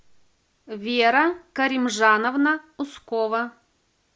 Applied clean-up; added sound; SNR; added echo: none; none; none; none.